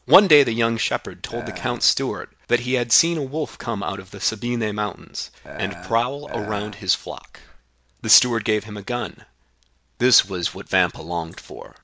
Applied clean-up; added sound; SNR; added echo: none; Burping, eructation; 12 dB; none.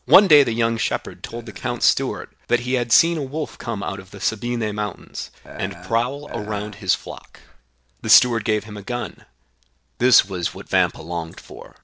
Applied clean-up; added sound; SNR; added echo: neural separator model SepFormer DNS4.